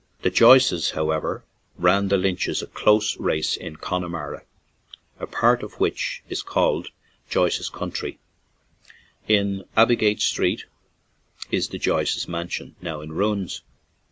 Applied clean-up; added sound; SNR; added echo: none; none; none; none.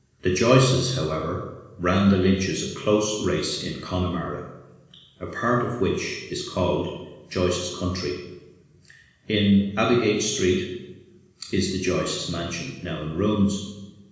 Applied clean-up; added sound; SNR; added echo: none; none; none; reverberation time 1.1 s.